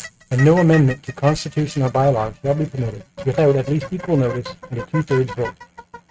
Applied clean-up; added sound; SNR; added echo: neural mask model RNNoise.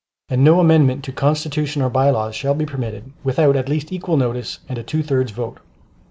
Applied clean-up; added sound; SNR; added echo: none; none; none; none.